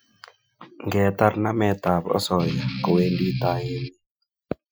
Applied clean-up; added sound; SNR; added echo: classical method Wiener filter.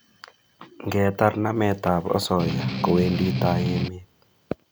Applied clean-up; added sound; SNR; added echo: none; Strum; 2 dB; none.